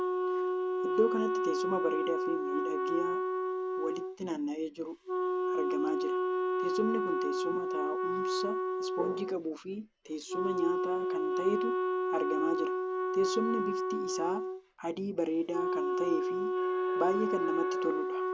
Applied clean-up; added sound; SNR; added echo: none; Wind instrument, woodwind instrument; -4 dB; none.